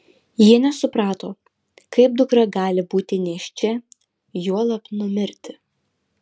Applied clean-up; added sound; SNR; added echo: none; none; none; none.